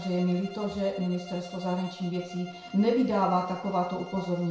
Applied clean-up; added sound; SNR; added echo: none; Bowed string instrument; 17 dB; reverberation time 0.6 s.